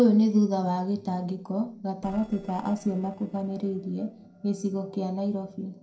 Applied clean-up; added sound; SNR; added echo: neural separator model SepFormer DNS4.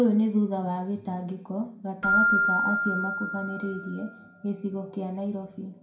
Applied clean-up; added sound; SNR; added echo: none; Keyboard (musical); 1 dB; reverberation time 0.5 s.